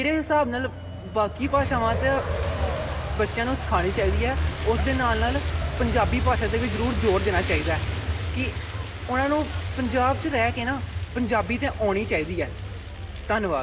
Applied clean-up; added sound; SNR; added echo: none; Truck; 2 dB; none.